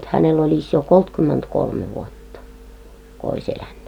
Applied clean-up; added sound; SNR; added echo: none; none; none; none.